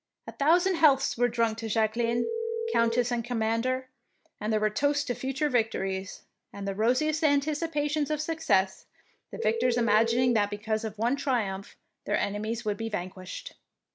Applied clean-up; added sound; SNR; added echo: none; Telephone; 2 dB; none.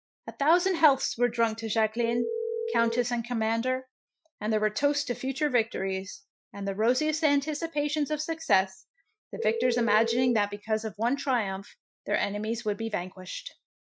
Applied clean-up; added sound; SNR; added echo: classical method Wiener filter.